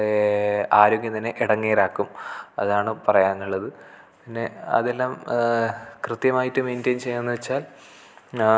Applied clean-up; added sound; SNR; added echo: none; none; none; none.